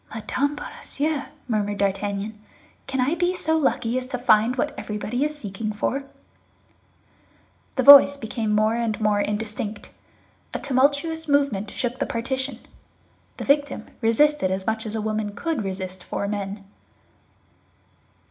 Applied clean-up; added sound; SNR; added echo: none; none; none; reverberation time 0.4 s.